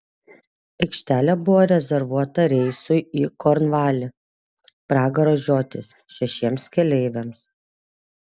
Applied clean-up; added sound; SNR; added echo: none; none; none; none.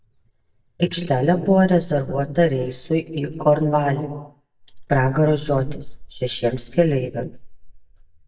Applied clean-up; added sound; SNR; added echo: neural mask model DeepFilterNet 3.